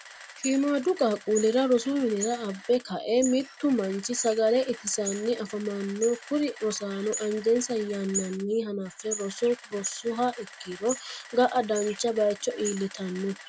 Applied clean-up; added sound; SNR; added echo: none; Camera; 20 dB; none.